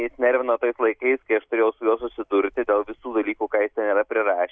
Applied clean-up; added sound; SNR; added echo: none; none; none; none.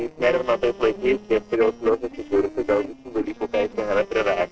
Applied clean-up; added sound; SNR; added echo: neural separator model SepFormer DNS4.